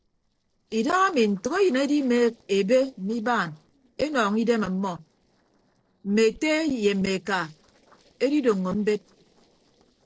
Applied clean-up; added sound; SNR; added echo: neural separator model SepFormer DNS4.